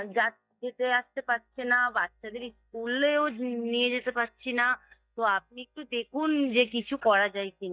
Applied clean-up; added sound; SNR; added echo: neural mask model DeepFilterNet 3.